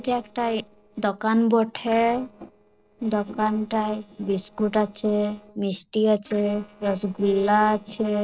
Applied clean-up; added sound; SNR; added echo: neural separator model SepFormer DNS4.